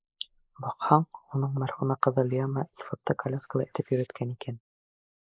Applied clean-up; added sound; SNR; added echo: neural mask model Resemble Enhance denoiser.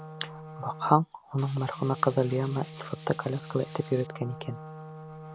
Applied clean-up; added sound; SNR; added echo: none; Wind instrument, woodwind instrument + Tools; 14 dB; none.